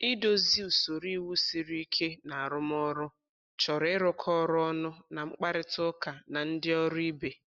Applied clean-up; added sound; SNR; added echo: none; none; none; none.